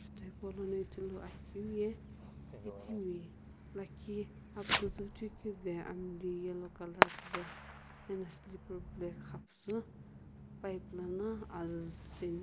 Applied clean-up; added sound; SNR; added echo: none; Fireworks; 0 dB; none.